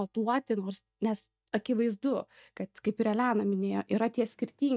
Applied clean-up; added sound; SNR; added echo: neural mask model DeepFilterNet 3.